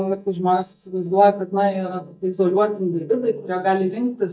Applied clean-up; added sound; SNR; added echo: neural mask model DeepFilterNet 3.